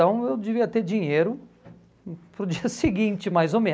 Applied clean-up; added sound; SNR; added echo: none; none; none; none.